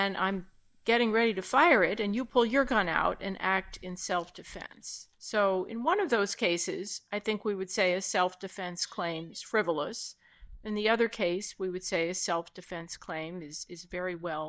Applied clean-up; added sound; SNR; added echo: neural mask model DeepFilterNet 3.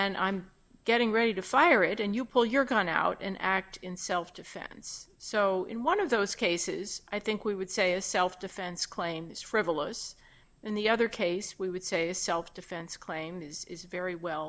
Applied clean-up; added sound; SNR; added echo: none; none; none; none.